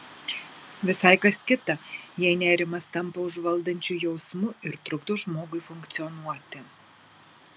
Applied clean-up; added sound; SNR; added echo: none; none; none; none.